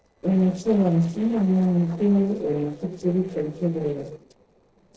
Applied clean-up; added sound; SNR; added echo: neural separator model SepFormer DNS4.